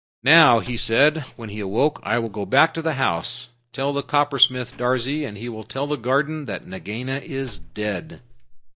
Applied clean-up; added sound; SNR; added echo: neural mask model DeepFilterNet 3.